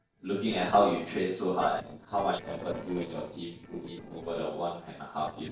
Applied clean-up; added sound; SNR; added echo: neural separator model SepFormer DNS4.